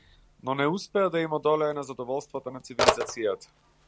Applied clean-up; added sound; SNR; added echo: none; Telephone; 4 dB; none.